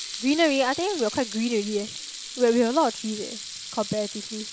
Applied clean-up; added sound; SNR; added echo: none; Sink (filling or washing) / Water tap, faucet; 11 dB; none.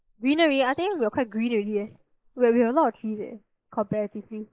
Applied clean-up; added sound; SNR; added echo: neural mask model Resemble Enhance denoiser.